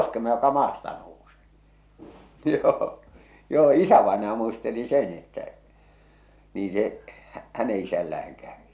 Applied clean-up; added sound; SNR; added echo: none; none; none; none.